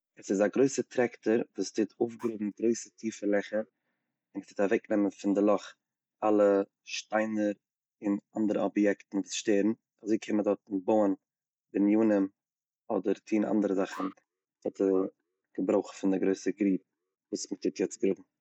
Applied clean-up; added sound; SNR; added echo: neural mask model DeepFilterNet 3.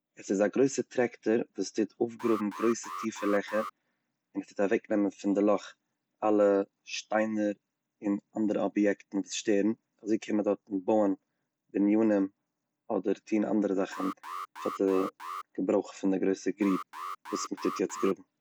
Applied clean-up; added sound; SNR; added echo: none; Alarm; 10 dB; none.